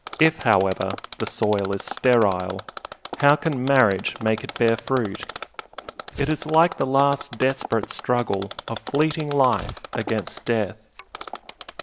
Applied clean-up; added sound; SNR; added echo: none; Mechanisms + Tearing; 12 dB; none.